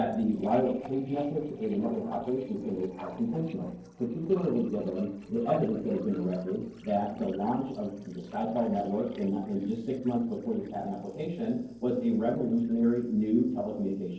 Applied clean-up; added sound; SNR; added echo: neural separator model SepFormer DNS4.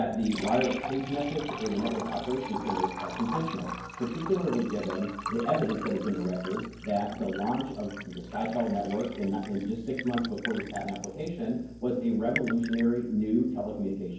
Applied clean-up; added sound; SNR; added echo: none; Liquid; 10 dB; reverberation time 0.9 s.